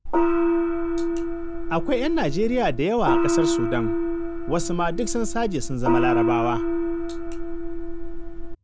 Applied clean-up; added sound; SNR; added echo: none; Gong; -4 dB; none.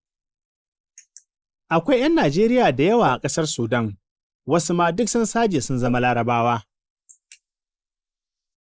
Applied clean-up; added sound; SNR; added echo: neural mask model Resemble Enhance denoiser.